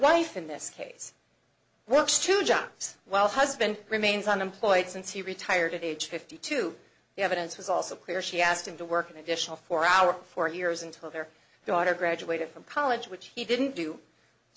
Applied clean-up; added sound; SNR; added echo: none; none; none; none.